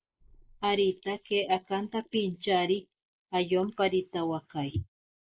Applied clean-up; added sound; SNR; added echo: neural mask model Resemble Enhance denoiser.